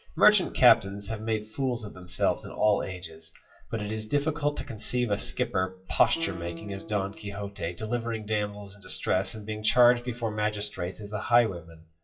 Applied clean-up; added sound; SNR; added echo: classical method WPE with log-MMSE.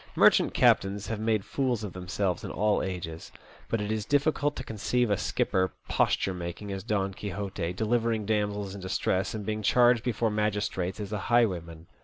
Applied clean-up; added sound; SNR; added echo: none; none; none; none.